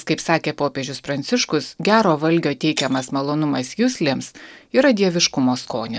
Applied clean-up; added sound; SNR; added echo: neural separator model SepFormer DNS4.